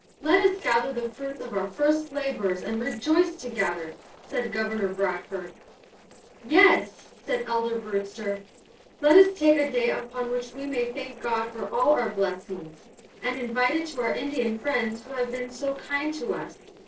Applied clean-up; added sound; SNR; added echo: neural separator model SepFormer DNS4.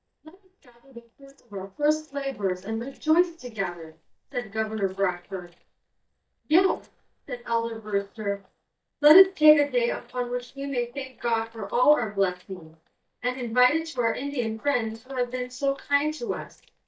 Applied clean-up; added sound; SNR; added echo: neural mask model DeepFilterNet 3.